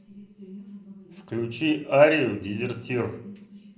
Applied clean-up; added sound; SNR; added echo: none; none; none; reverberation time 0.4 s.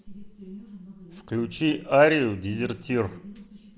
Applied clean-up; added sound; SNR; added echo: none; none; none; none.